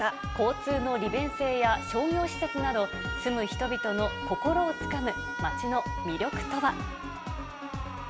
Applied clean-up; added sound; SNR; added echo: none; Alarm; 7 dB; none.